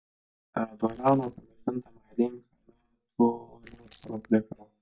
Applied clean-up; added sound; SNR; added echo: neural mask model DeepFilterNet 3.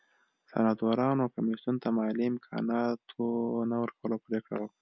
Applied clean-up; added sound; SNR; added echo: none; none; none; none.